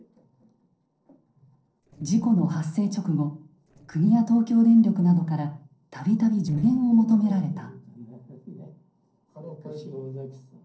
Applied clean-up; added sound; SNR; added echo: neural separator model SepFormer DNS4.